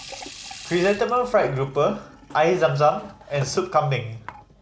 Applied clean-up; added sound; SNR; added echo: none; Sink (filling or washing) / Water tap, faucet; 18 dB; none.